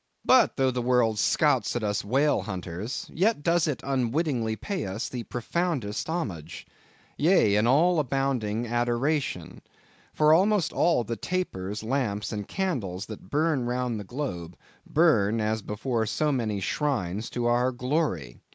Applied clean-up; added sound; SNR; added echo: none; none; none; none.